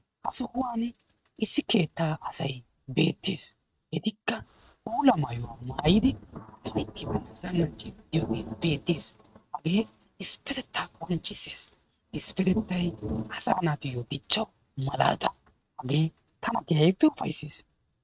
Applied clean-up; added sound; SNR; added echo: neural mask model RNNoise.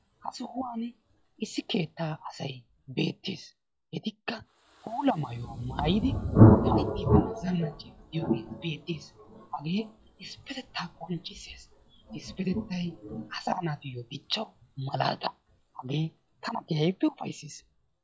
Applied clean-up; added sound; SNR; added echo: classical method log-MMSE.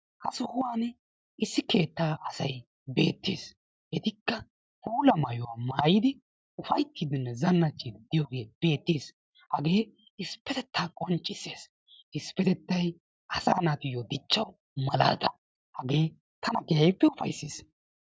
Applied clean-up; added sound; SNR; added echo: none; none; none; none.